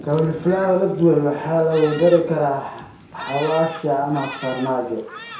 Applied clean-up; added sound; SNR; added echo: none; Thunderstorm; 16 dB; reverberation time 0.6 s.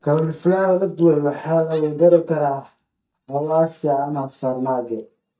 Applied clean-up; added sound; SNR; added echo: neural mask model DeepFilterNet 3.